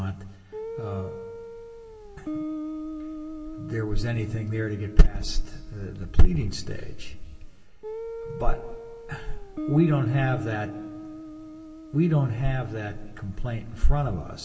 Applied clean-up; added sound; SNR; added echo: none; Guitar; 14 dB; reverberation time 1.8 s.